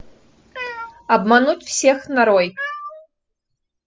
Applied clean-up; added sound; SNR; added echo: classical method spectral subtraction.